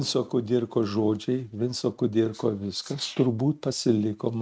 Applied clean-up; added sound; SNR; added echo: neural mask model RNNoise.